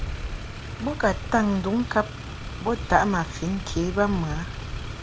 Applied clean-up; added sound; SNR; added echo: none; Motor vehicle (road); 7 dB; none.